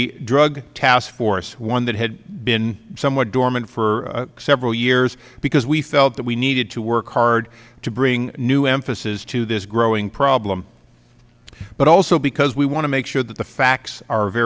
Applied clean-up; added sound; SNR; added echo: none; none; none; none.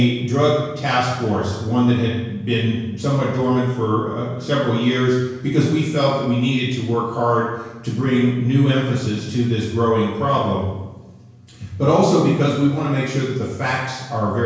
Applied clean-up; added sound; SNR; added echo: none; none; none; reverberation time 1.0 s.